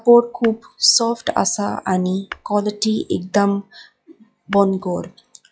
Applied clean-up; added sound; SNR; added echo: classical method log-MMSE.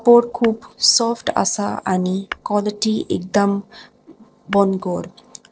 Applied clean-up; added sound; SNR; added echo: neural separator model SepFormer DNS4.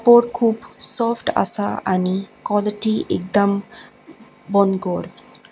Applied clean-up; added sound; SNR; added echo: none; none; none; none.